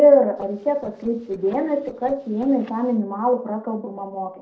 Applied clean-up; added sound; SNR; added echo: neural separator model SepFormer DNS4.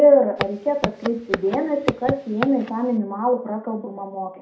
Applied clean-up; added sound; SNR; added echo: none; Walk, footsteps; 7 dB; reverberation time 0.4 s.